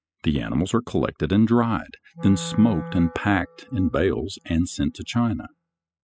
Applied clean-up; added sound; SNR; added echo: classical method spectral subtraction.